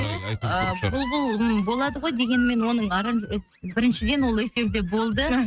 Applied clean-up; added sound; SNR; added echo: neural mask model RNNoise.